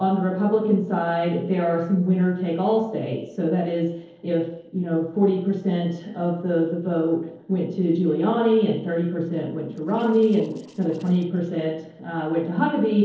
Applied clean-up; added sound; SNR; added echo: neural separator model SepFormer DNS4.